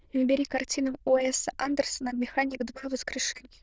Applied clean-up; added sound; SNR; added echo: neural diffusion model UNIVERSE++.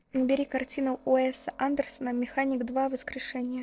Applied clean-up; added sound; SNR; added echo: neural separator model SepFormer DNS4.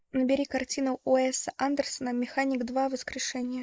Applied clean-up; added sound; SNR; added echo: neural mask model Resemble Enhance denoiser.